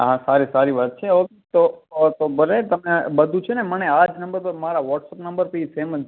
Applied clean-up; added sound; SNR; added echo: none; none; none; none.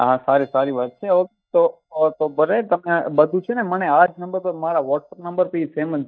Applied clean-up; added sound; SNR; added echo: neural mask model DeepFilterNet 3.